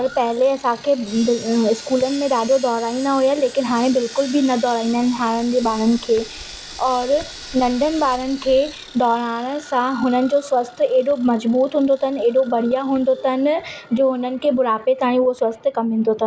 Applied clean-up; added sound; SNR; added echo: none; Sawing; 19 dB; none.